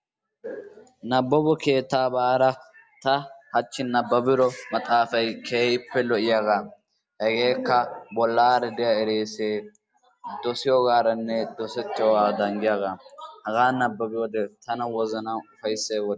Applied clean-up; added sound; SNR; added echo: none; none; none; none.